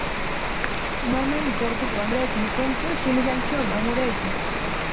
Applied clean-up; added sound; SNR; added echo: none; Rain; -2 dB; reverberation time 0.3 s.